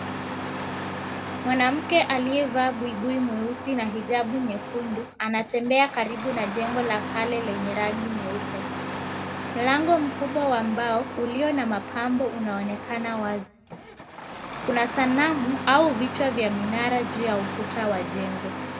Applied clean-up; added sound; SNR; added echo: none; Engine starting; 7 dB; reverberation time 1.5 s.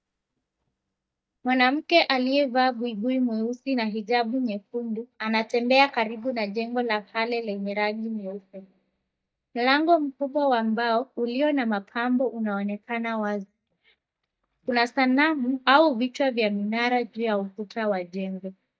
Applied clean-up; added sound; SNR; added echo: neural mask model DeepFilterNet 3.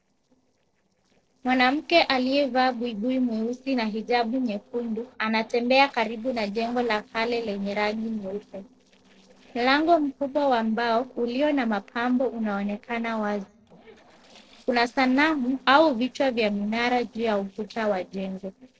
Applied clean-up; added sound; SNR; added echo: neural separator model SepFormer DNS4.